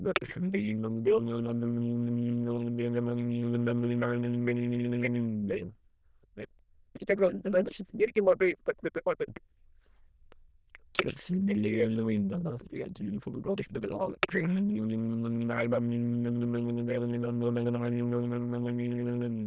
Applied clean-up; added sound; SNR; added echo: neural diffusion model UNIVERSE++.